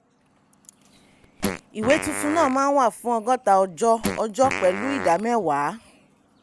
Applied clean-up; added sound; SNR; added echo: none; Fart; 9 dB; none.